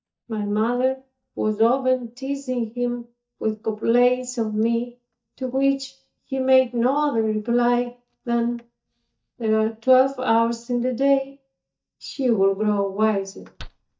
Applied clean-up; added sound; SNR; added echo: neural mask model DeepFilterNet 3.